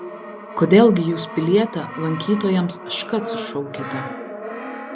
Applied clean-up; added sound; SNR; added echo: none; Brass instrument; 11 dB; none.